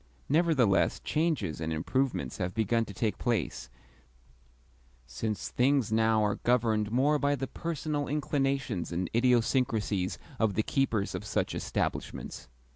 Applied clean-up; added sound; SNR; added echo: none; none; none; none.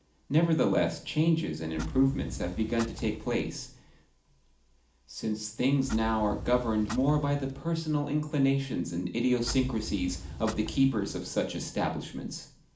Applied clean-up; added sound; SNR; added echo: none; Clock; 10 dB; reverberation time 0.4 s.